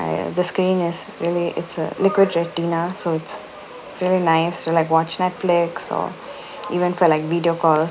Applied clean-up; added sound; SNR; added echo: none; none; none; none.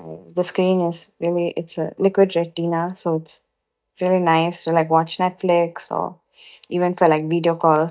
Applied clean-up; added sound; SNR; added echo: neural mask model DeepFilterNet 3.